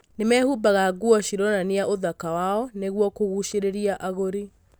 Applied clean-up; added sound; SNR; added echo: none; none; none; none.